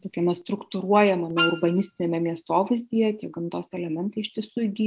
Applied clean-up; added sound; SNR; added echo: none; Wind instrument, woodwind instrument; 4 dB; none.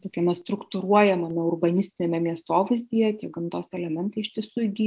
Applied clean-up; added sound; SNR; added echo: none; none; none; none.